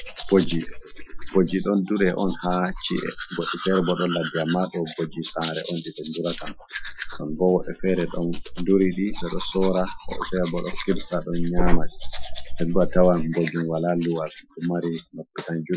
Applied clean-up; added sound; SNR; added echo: classical method Wiener filter.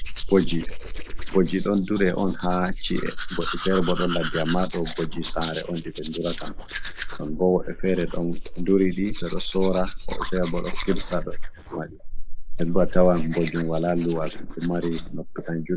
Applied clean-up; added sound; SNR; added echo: neural mask model Resemble Enhance denoiser.